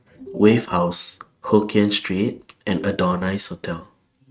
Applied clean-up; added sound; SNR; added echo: neural mask model RNNoise.